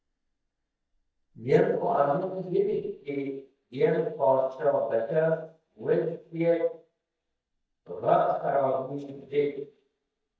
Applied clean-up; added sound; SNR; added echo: neural mask model DeepFilterNet 3.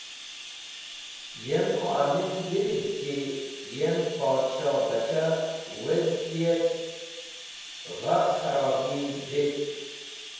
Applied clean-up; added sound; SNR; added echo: none; Bathtub (filling or washing); 13 dB; reverberation time 1.2 s.